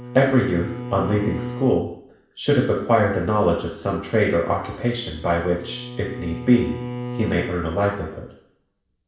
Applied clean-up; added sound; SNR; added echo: none; Bowed string instrument; 13 dB; reverberation time 0.7 s.